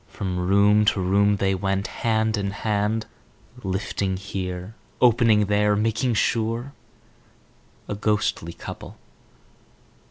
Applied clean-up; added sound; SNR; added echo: none; none; none; none.